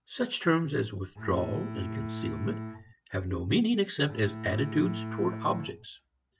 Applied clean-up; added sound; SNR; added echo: none; Bowed string instrument; 7 dB; none.